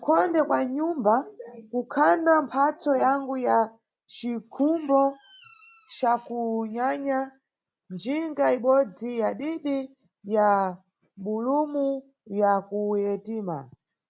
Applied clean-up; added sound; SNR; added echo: none; none; none; none.